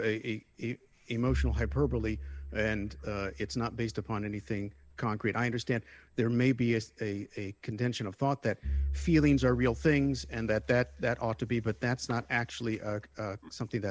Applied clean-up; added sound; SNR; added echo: none; Bowed string instrument; 10 dB; none.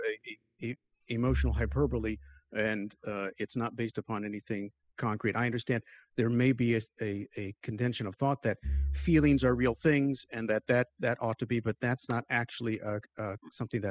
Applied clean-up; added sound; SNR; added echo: classical method spectral subtraction.